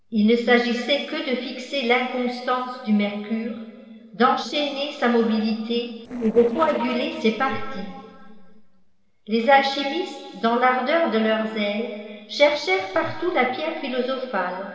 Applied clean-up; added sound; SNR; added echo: neural separator model SepFormer DNS4.